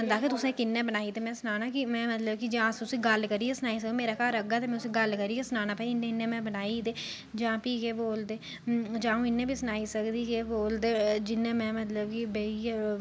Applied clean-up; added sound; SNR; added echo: none; none; none; none.